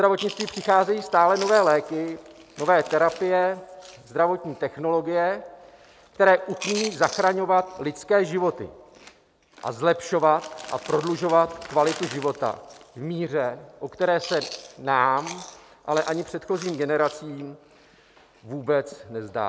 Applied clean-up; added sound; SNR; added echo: none; Chewing, mastication; 18 dB; none.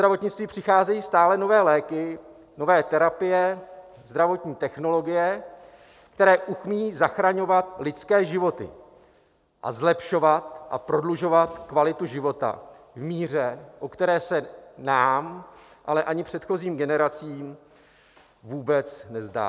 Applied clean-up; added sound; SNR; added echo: none; none; none; none.